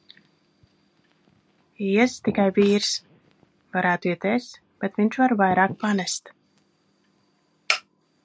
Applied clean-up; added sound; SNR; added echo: none; none; none; none.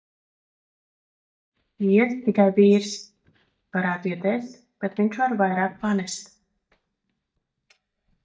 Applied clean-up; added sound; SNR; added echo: neural mask model DeepFilterNet 3.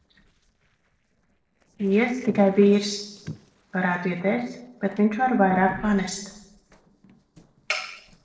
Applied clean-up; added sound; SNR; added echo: neural separator model SepFormer DNS4.